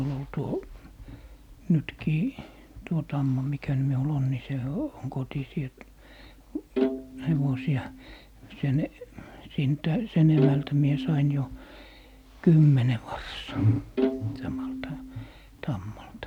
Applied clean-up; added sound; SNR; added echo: none; Bowed string instrument; 6 dB; none.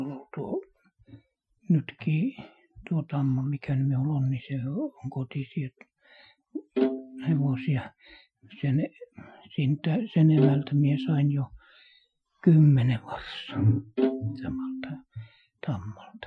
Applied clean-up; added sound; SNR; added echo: classical method Wiener filter.